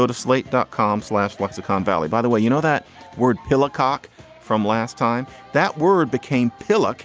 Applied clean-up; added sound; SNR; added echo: none; none; none; none.